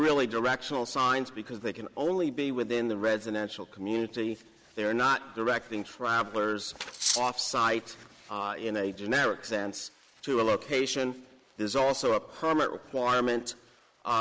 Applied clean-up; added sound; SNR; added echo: neural mask model Resemble Enhance denoiser.